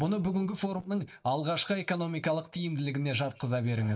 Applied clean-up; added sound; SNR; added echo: neural mask model DeepFilterNet 3.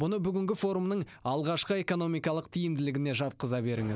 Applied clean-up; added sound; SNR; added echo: none; none; none; none.